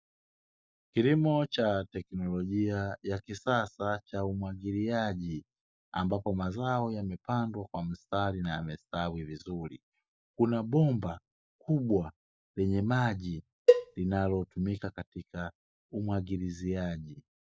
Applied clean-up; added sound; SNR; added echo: neural mask model DeepFilterNet 3.